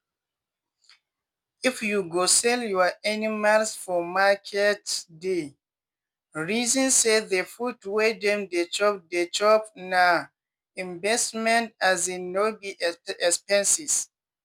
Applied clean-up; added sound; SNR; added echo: none; none; none; none.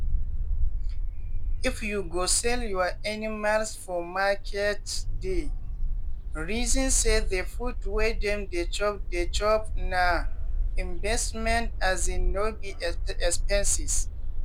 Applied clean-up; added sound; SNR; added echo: none; Bark; -3 dB; none.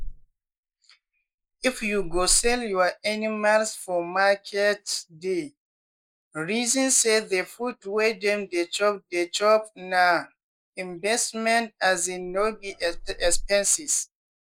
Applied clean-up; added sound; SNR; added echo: neural mask model Resemble Enhance denoiser.